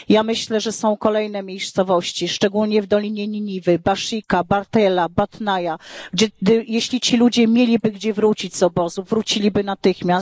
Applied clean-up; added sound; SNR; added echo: neural mask model Resemble Enhance denoiser.